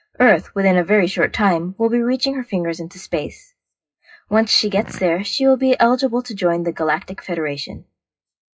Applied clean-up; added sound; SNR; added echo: classical method WPE with log-MMSE.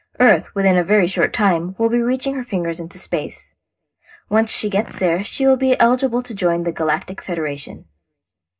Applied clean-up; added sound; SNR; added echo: neural separator model SepFormer DNS4.